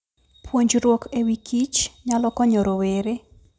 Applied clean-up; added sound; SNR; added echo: none; none; none; none.